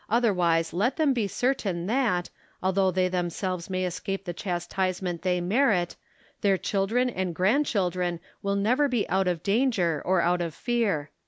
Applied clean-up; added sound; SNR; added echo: none; none; none; none.